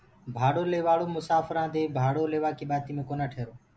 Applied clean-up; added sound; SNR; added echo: none; none; none; none.